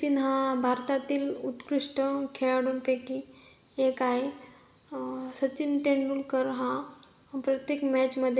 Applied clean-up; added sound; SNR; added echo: none; none; none; none.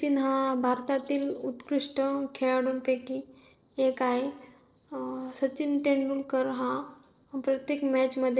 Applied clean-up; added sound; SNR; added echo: neural separator model SepFormer DNS4.